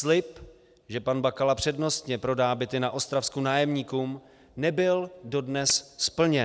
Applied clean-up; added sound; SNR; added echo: none; none; none; none.